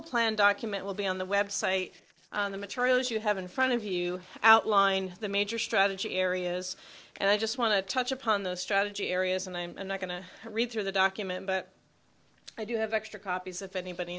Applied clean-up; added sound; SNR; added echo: neural separator model SepFormer DNS4.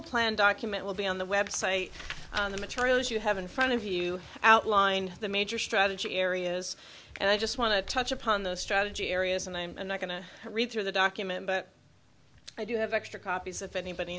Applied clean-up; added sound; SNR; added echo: none; Wind; 16 dB; none.